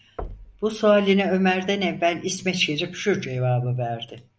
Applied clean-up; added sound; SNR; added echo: none; Knock; 19 dB; none.